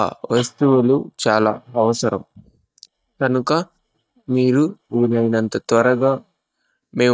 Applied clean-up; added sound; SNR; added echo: neural mask model DeepFilterNet 3.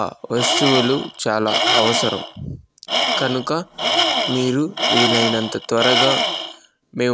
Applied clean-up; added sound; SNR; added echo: none; Tools; 0 dB; none.